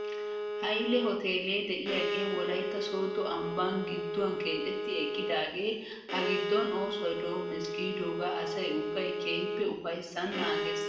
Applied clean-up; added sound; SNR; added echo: none; Bowed string instrument; 2 dB; reverberation time 0.9 s.